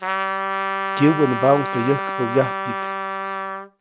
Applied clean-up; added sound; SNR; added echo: none; Trumpet; 3 dB; none.